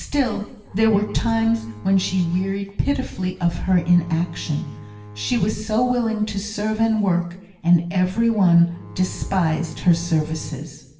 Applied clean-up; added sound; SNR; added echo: none; Bowed string instrument; 18 dB; reverberation time 0.9 s.